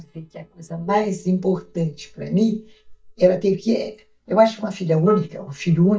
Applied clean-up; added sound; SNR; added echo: neural mask model DeepFilterNet 3.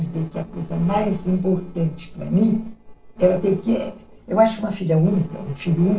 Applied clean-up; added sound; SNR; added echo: neural separator model SepFormer DNS4.